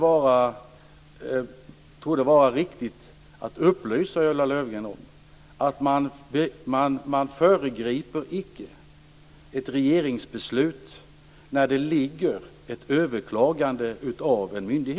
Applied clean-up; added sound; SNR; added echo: none; none; none; none.